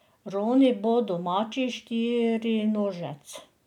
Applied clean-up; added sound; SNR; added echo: none; none; none; none.